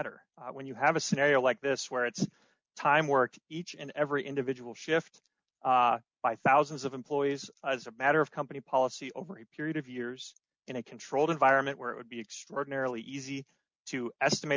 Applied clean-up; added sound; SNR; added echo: none; none; none; none.